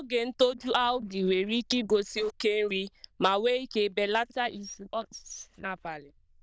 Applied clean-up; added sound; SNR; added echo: neural diffusion model UNIVERSE++.